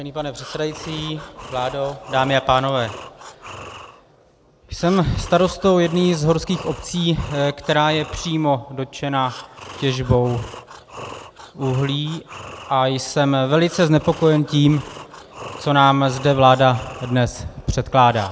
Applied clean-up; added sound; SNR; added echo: none; Breathing; 18 dB; none.